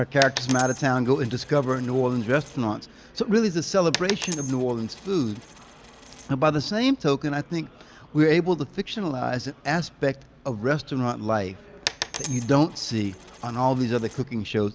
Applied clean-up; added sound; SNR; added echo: none; Coin (dropping); 12 dB; none.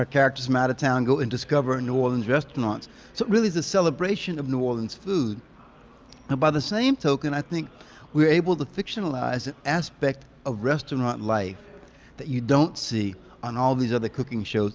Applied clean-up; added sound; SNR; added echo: none; none; none; none.